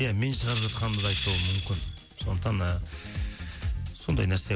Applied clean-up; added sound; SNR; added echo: none; Tambourine; 7 dB; none.